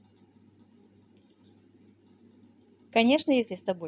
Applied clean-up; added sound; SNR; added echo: none; none; none; none.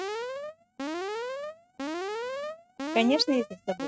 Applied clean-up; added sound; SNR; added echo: neural mask model RNNoise.